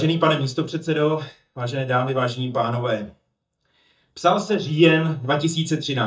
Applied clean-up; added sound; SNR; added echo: neural mask model DeepFilterNet 3.